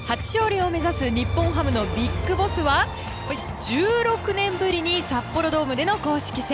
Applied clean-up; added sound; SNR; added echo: none; Train; 7 dB; none.